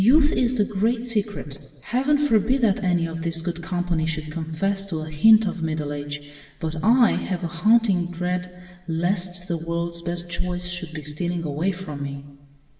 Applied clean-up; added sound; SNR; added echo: none; none; none; reverberation time 1.1 s.